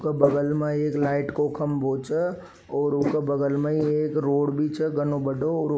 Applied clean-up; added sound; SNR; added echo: neural mask model Resemble Enhance denoiser.